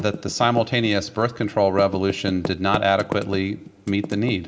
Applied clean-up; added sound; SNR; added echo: none; Typing; 12 dB; reverberation time 0.3 s.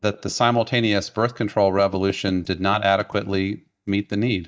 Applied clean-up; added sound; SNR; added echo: neural mask model DeepFilterNet 3.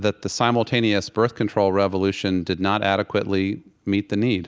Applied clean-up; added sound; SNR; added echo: none; none; none; none.